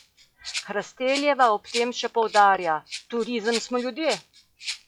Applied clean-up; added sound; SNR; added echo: classical method log-MMSE.